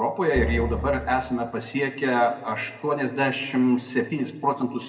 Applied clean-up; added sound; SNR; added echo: none; Drum; 6 dB; reverberation time 1.4 s.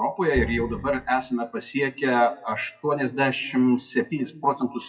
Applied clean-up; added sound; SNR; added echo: classical method WPE with log-MMSE.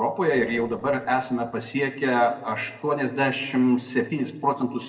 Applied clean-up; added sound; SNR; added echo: neural separator model SepFormer DNS4.